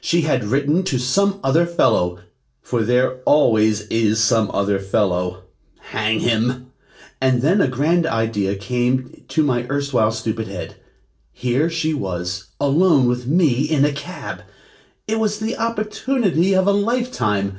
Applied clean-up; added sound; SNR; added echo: none; none; none; reverberation time 0.3 s.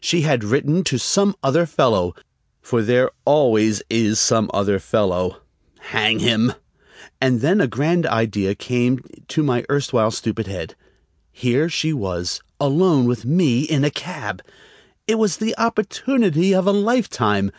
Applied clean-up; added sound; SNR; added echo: none; none; none; none.